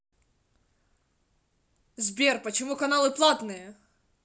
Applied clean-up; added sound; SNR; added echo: none; none; none; none.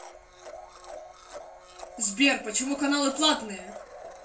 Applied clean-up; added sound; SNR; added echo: none; Domestic sounds, home sounds; 14 dB; reverberation time 0.2 s.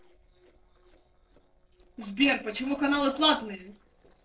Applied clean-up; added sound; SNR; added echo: neural separator model SepFormer DNS4.